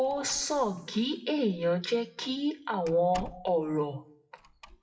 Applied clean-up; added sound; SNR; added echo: classical method WPE with log-MMSE.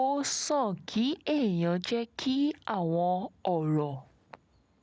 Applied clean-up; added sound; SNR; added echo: none; none; none; none.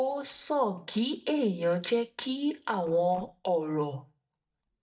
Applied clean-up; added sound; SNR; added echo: neural mask model DeepFilterNet 3.